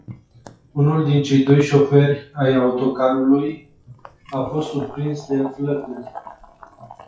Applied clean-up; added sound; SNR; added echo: classical method WPE with log-MMSE.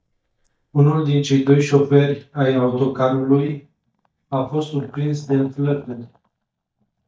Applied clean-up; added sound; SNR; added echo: neural mask model DeepFilterNet 3.